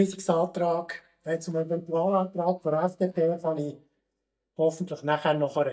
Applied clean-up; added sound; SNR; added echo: neural mask model DeepFilterNet 3.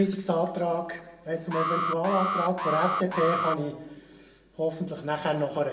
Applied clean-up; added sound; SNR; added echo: none; Alarm; 2 dB; reverberation time 1.0 s.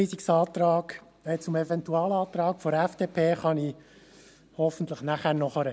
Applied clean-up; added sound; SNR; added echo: none; none; none; none.